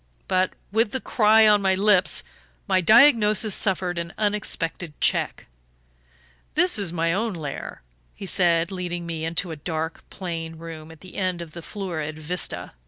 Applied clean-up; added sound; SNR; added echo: none; none; none; none.